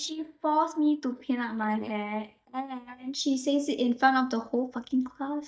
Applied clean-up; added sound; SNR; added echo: neural mask model DeepFilterNet 3.